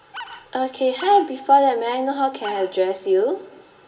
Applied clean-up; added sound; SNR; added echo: none; Animal; 18 dB; reverberation time 2.4 s.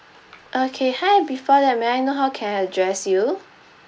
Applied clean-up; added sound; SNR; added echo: none; none; none; none.